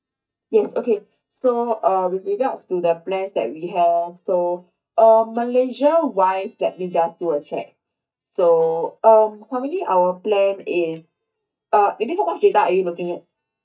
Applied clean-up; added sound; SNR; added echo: neural mask model DeepFilterNet 3.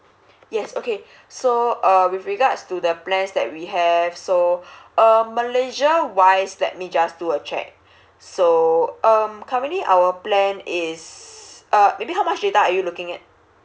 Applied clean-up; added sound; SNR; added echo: none; none; none; none.